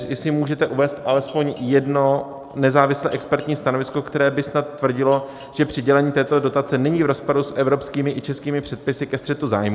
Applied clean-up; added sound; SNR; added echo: none; Dishes, pots, and pans; 19 dB; none.